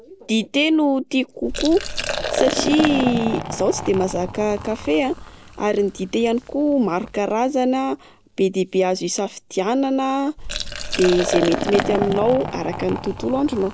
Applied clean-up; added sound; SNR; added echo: none; Liquid; 8 dB; none.